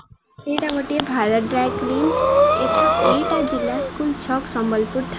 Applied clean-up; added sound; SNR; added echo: none; Breathing; -2 dB; none.